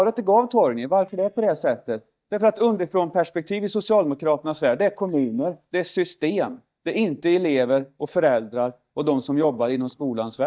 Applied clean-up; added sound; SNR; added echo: neural mask model DeepFilterNet 3.